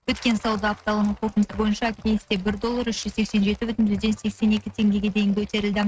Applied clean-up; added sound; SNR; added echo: neural mask model RNNoise.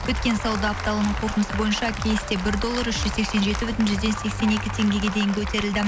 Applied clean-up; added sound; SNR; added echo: none; Applause; 10 dB; none.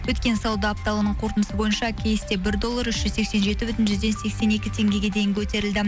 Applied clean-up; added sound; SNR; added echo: none; none; none; none.